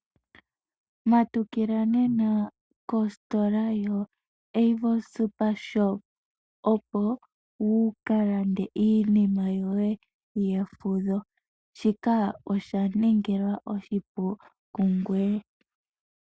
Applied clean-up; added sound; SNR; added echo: none; none; none; none.